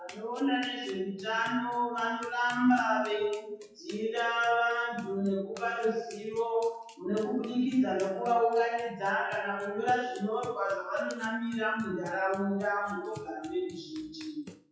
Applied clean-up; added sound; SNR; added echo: classical method WPE with log-MMSE.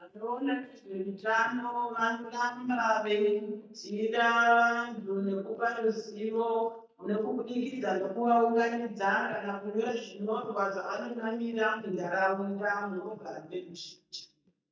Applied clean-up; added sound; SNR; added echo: neural mask model DeepFilterNet 3.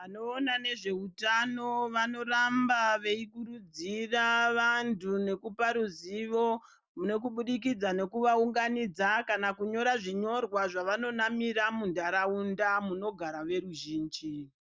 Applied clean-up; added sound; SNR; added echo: none; none; none; none.